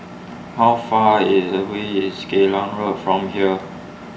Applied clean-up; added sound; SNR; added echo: none; Engine; 18 dB; reverberation time 0.7 s.